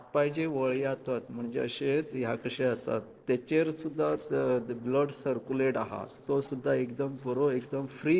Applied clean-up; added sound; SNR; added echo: neural separator model SepFormer DNS4.